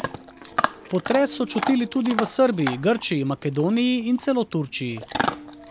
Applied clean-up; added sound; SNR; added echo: none; Chewing, mastication / Dog; 8 dB; none.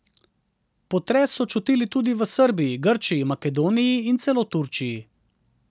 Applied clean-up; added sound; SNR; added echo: none; none; none; none.